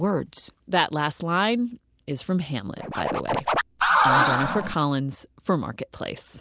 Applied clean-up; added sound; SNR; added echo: none; Scratching (performance technique); -4 dB; none.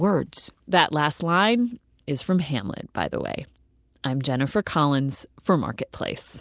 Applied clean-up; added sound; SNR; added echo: none; none; none; none.